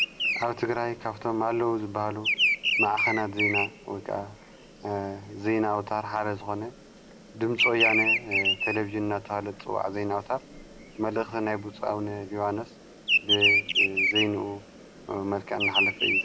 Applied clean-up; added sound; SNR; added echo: none; Bird vocalization, bird call, bird song; -1 dB; none.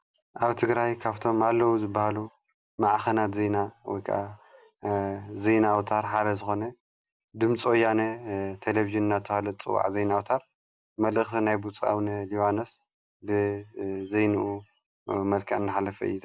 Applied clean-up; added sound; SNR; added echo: none; none; none; none.